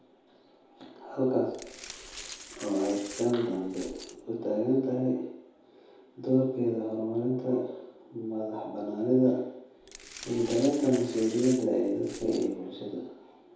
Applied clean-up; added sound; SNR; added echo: none; Glass; 16 dB; reverberation time 0.8 s.